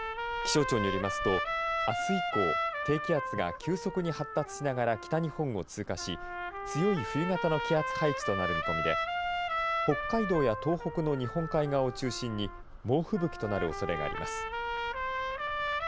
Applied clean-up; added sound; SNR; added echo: none; Trumpet; 3 dB; none.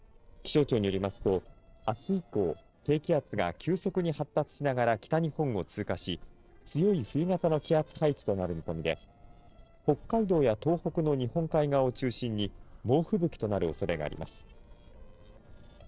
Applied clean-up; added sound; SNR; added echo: neural separator model SepFormer DNS4.